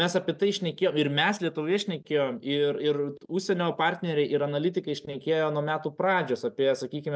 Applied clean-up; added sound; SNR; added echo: none; none; none; none.